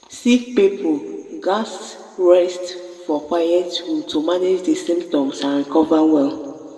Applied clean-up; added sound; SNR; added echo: none; none; none; reverberation time 1.5 s.